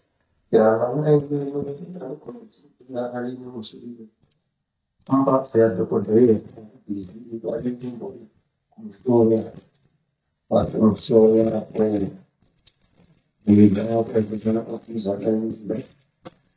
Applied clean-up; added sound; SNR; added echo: neural mask model DeepFilterNet 3.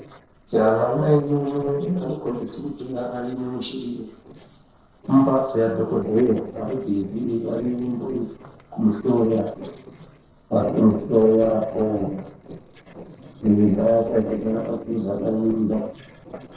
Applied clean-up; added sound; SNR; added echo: neural separator model SepFormer DNS4.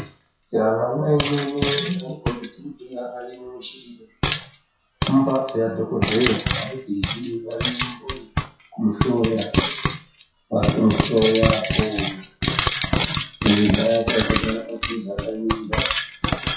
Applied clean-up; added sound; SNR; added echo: classical method WPE with log-MMSE.